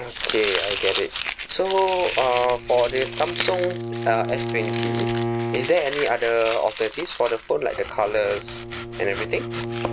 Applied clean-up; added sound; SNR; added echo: none; Bowed string instrument + Domestic sounds, home sounds; 4 dB; none.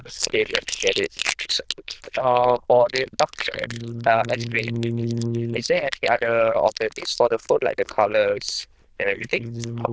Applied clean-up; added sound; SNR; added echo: neural diffusion model UNIVERSE++.